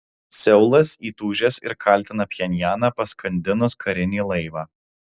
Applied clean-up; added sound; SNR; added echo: none; none; none; none.